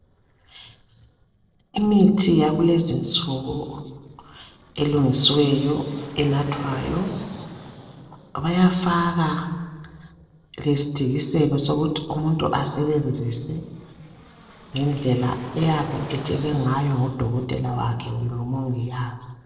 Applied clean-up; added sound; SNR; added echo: neural separator model SepFormer DNS4.